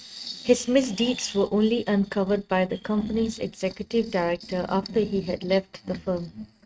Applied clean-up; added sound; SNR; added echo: neural mask model RNNoise.